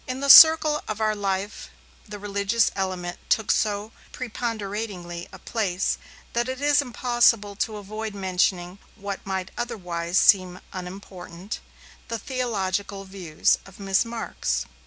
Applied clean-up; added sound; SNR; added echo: none; none; none; none.